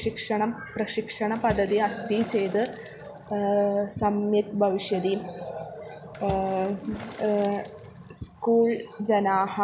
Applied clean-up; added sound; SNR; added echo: none; Water / Splash, splatter; 19 dB; none.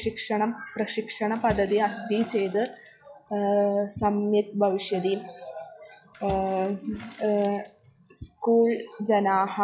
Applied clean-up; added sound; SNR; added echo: classical method log-MMSE.